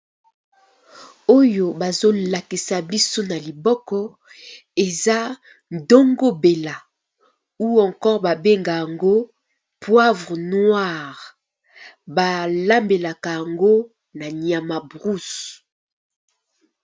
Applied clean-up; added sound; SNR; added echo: none; none; none; none.